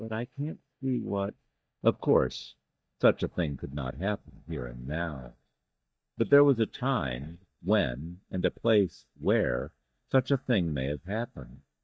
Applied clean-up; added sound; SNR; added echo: neural mask model DeepFilterNet 3.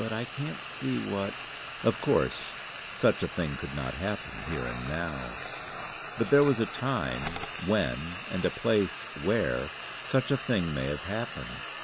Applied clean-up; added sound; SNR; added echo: none; Frying (food); 5 dB; none.